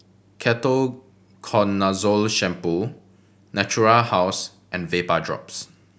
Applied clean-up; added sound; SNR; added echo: none; none; none; none.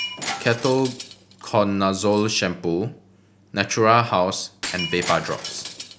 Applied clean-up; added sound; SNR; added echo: none; Shatter; 12 dB; none.